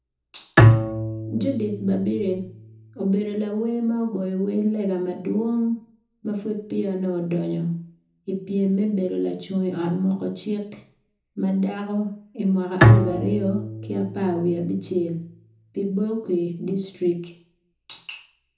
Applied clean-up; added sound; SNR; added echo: none; Bowed string instrument; -3 dB; reverberation time 0.6 s.